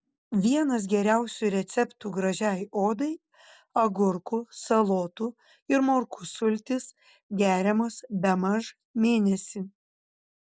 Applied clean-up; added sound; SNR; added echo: none; none; none; none.